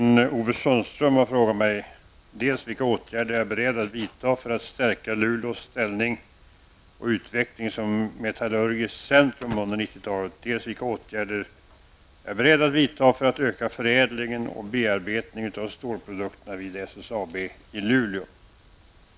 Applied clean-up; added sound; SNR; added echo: none; Slam / Wood; 19 dB; none.